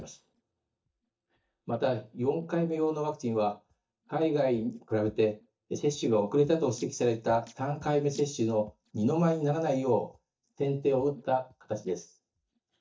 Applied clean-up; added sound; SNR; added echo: neural mask model DeepFilterNet 3.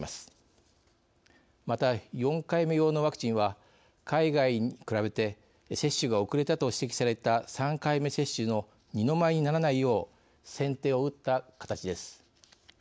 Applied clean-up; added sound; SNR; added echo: none; none; none; none.